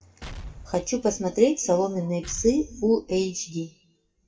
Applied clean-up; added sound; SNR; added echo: classical method WPE with log-MMSE.